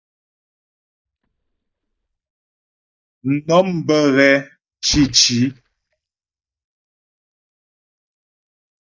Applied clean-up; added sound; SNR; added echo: neural mask model DeepFilterNet 3.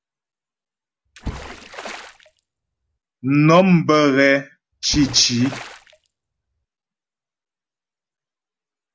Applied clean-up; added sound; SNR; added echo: none; Water / Splash, splatter; 14 dB; none.